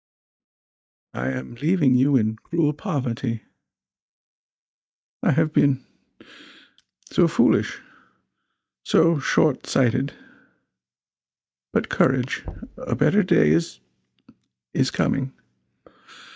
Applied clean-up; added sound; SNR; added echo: neural mask model DeepFilterNet 3.